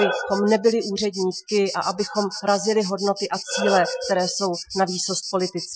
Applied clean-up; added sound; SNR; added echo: classical method Wiener filter.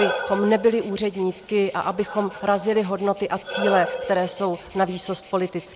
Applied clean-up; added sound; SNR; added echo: none; Breathing + Insect; 7 dB; none.